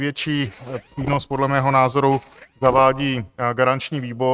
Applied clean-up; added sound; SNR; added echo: neural mask model RNNoise.